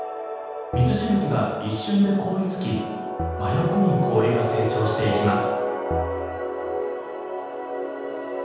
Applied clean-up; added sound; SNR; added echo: none; Bell; 12 dB; reverberation time 1.2 s.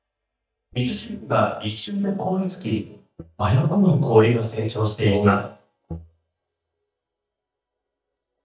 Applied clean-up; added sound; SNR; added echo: neural mask model DeepFilterNet 3.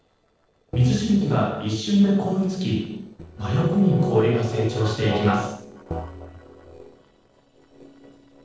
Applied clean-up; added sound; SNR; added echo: neural separator model SepFormer DNS4.